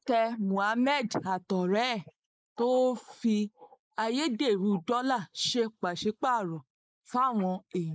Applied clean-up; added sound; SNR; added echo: neural mask model Resemble Enhance denoiser.